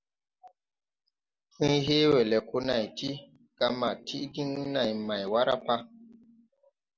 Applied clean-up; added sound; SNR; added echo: none; none; none; none.